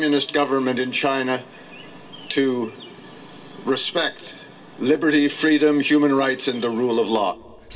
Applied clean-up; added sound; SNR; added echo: none; none; none; reverberation time 0.3 s.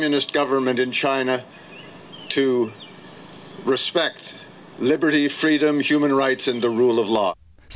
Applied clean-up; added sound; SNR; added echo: none; none; none; none.